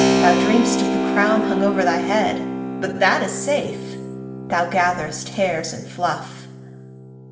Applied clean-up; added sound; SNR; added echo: none; Keyboard (musical); 1 dB; reverberation time 1.5 s.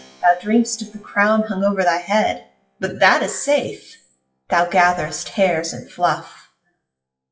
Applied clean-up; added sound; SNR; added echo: classical method WPE with log-MMSE.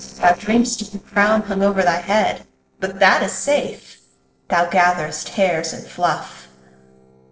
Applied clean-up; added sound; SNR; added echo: neural separator model SepFormer DNS4.